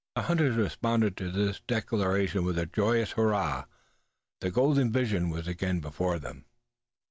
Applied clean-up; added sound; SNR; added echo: none; none; none; none.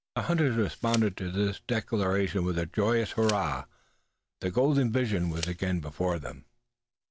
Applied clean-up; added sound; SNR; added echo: none; Tick; 19 dB; none.